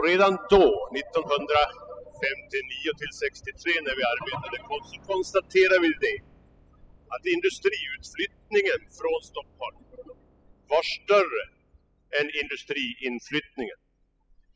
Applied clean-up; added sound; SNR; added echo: classical method spectral subtraction.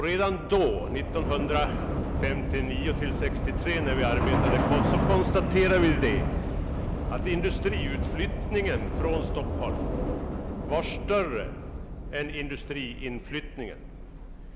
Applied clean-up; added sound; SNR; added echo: none; Subway, metro, underground / Train; -1 dB; none.